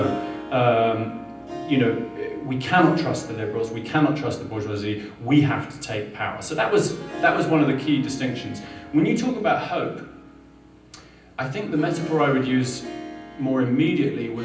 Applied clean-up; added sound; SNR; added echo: none; Harp; 14 dB; reverberation time 0.6 s.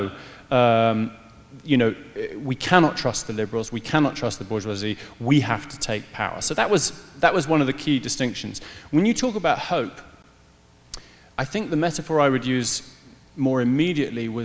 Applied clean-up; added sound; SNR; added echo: none; none; none; none.